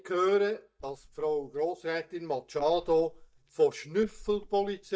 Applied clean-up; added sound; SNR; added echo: neural mask model DeepFilterNet 3.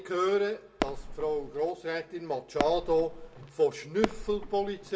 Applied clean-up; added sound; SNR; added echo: none; Fireworks; 6 dB; reverberation time 0.2 s.